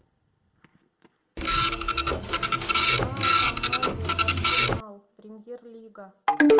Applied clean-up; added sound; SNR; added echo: none; Printer; -5 dB; reverberation time 0.5 s.